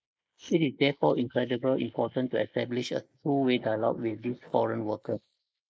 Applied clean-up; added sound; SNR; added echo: neural mask model Resemble Enhance denoiser.